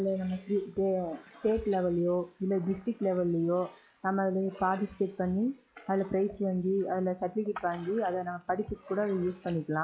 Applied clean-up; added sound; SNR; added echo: classical method log-MMSE.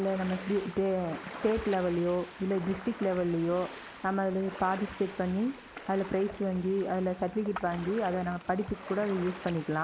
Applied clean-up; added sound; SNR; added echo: none; Ocean; 14 dB; none.